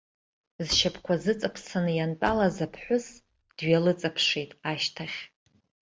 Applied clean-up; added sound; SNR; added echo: none; Slam; 18 dB; none.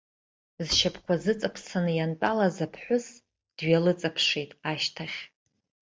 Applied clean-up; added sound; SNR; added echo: neural mask model DeepFilterNet 3.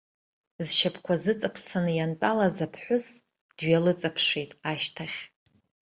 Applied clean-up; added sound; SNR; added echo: none; none; none; none.